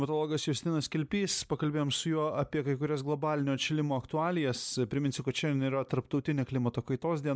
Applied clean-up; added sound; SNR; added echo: none; none; none; none.